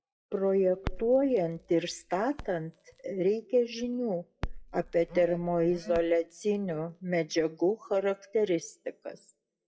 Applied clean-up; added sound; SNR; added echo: classical method WPE with log-MMSE.